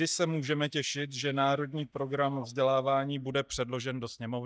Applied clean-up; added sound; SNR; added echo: neural mask model DeepFilterNet 3.